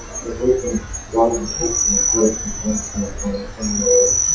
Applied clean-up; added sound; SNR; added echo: classical method WPE with log-MMSE.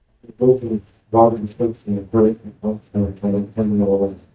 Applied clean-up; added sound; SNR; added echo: neural mask model DeepFilterNet 3.